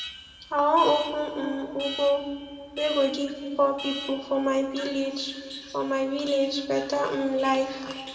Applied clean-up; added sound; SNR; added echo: none; Alarm; 14 dB; reverberation time 2.0 s.